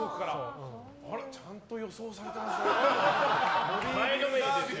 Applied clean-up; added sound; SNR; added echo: none; none; none; none.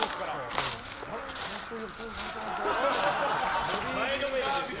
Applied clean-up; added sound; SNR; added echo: none; Crow; 4 dB; none.